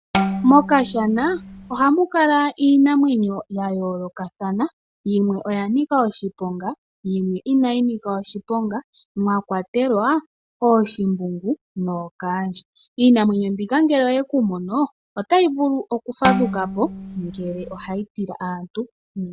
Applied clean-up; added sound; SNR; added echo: none; Bowed string instrument; 6 dB; none.